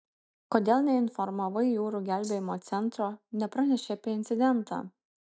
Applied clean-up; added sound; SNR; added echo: neural mask model DeepFilterNet 3.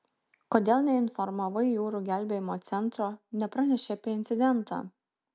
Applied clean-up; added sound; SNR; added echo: none; none; none; none.